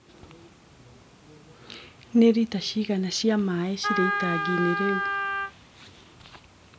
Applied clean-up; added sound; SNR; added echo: none; Wind instrument, woodwind instrument; 1 dB; none.